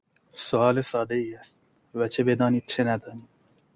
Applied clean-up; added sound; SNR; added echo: none; none; none; none.